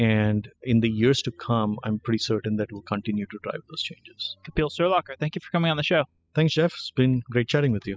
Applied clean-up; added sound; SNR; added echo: classical method spectral subtraction.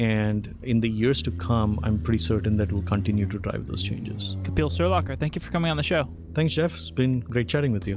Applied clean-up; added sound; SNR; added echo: none; Motorcycle; 8 dB; none.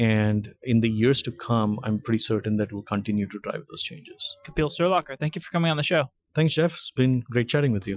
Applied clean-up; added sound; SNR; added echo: classical method Wiener filter.